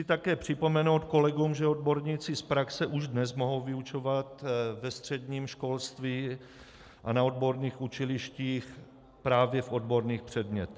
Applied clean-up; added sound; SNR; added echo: none; none; none; none.